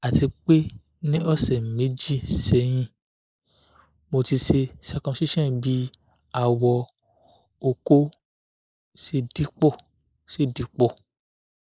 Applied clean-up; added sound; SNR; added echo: neural mask model Resemble Enhance denoiser.